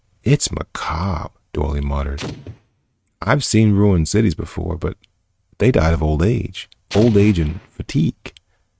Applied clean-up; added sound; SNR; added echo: neural mask model RNNoise.